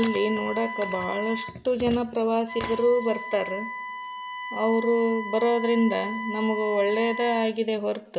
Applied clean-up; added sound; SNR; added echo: none; Wind instrument, woodwind instrument; 9 dB; reverberation time 0.6 s.